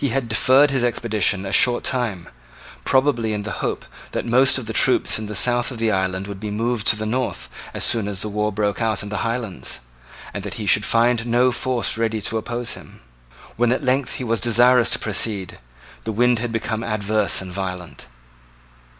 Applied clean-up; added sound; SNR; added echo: none; none; none; none.